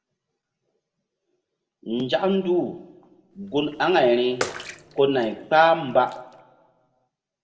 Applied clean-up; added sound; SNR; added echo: none; Bathtub (filling or washing) / Water / Splash, splatter; 14 dB; reverberation time 0.9 s.